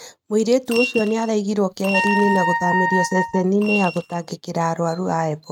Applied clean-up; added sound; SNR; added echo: neural mask model RNNoise.